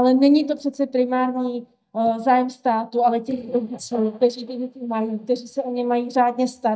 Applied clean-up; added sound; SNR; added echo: neural mask model DeepFilterNet 3.